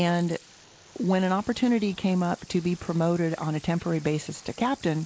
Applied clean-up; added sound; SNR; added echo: neural mask model Resemble Enhance denoiser.